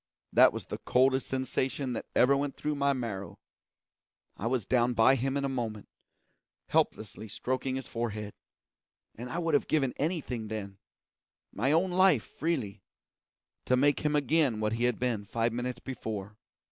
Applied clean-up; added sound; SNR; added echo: none; none; none; none.